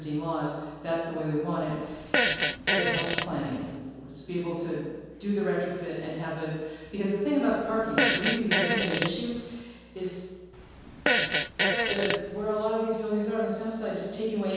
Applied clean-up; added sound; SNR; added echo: none; Fart; -4 dB; reverberation time 1.2 s.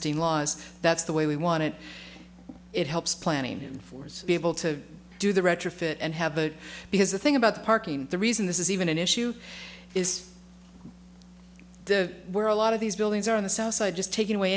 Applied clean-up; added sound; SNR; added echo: none; none; none; none.